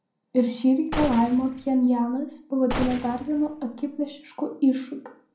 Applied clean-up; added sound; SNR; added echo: none; Gunshot, gunfire; 10 dB; reverberation time 0.5 s.